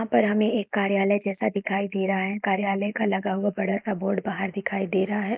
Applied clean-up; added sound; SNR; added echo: neural mask model Resemble Enhance denoiser.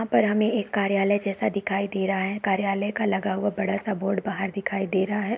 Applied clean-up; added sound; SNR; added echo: none; none; none; none.